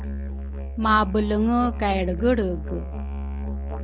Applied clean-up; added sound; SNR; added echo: none; Musical instrument; 4 dB; none.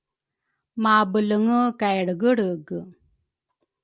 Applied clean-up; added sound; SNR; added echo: none; none; none; none.